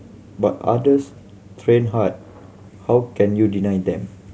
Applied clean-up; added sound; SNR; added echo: none; none; none; none.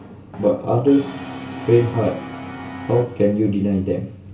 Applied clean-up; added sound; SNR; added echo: none; Brass instrument; 14 dB; reverberation time 0.3 s.